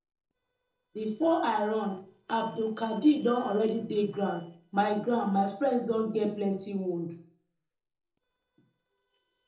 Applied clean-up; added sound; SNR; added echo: neural separator model SepFormer DNS4.